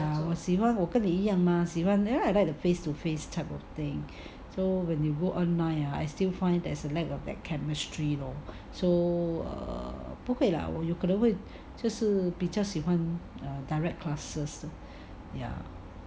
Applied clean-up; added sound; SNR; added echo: none; none; none; none.